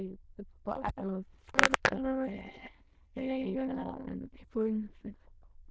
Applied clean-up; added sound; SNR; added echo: neural diffusion model UNIVERSE++.